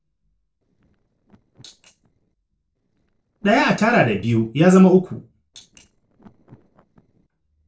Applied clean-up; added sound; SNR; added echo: neural separator model SepFormer DNS4.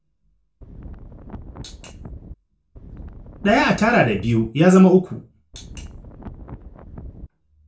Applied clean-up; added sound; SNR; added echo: none; Wind; 16 dB; reverberation time 0.3 s.